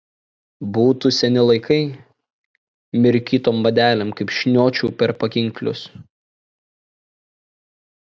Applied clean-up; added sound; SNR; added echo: none; none; none; none.